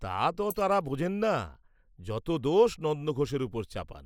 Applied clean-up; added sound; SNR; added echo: neural mask model Resemble Enhance denoiser.